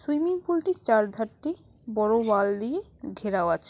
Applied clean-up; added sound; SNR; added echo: none; none; none; none.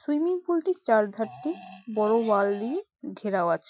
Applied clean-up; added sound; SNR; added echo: classical method Wiener filter.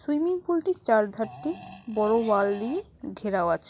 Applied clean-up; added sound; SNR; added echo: none; Fart; 19 dB; none.